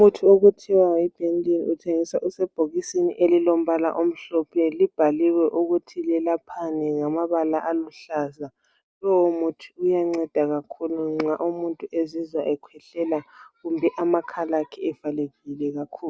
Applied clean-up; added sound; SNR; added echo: none; none; none; none.